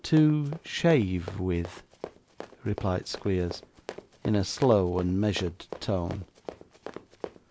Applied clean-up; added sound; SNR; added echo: none; Run; 15 dB; none.